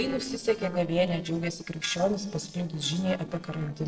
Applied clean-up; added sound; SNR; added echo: neural separator model SepFormer DNS4.